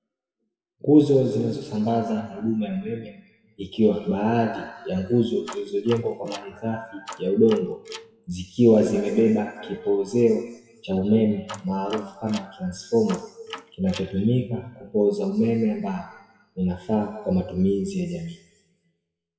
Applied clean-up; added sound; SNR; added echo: classical method WPE with log-MMSE.